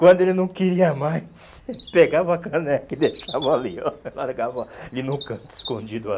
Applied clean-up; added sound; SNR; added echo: none; Bird vocalization, bird call, bird song; 17 dB; none.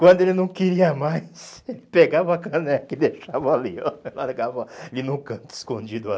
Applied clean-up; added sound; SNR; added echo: none; none; none; none.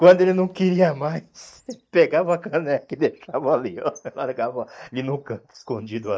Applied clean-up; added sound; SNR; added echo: neural mask model DeepFilterNet 3.